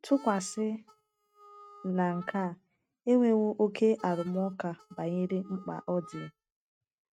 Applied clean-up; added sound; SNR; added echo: neural mask model RNNoise.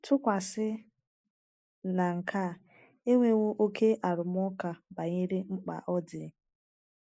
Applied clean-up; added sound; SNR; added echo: neural mask model Resemble Enhance denoiser.